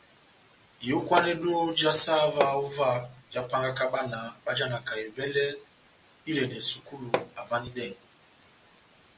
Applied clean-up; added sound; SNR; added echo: none; Hammer; 8 dB; none.